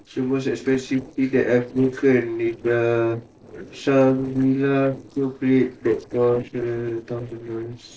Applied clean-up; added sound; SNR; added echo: neural separator model SepFormer DNS4.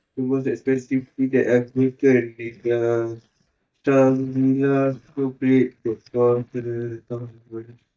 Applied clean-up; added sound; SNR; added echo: neural mask model DeepFilterNet 3.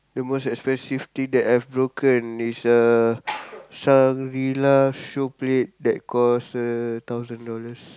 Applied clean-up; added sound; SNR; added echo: none; none; none; none.